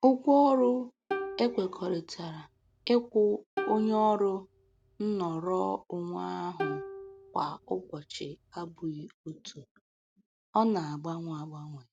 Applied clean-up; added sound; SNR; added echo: none; Plucked string instrument; 11 dB; none.